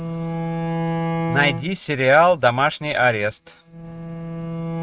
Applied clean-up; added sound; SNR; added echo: neural mask model RNNoise.